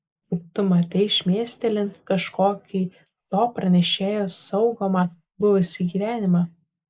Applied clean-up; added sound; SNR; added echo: neural mask model Resemble Enhance denoiser.